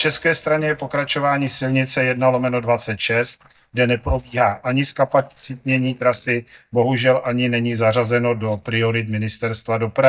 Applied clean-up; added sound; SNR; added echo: neural mask model DeepFilterNet 3.